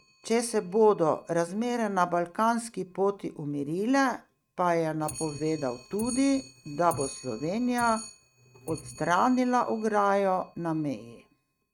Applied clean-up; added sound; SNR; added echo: neural mask model RNNoise.